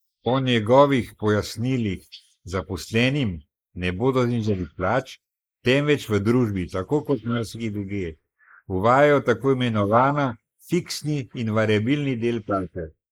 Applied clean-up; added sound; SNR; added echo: neural mask model Resemble Enhance denoiser.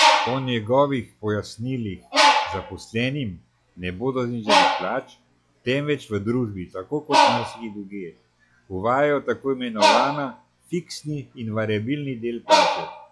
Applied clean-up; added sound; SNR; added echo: classical method log-MMSE.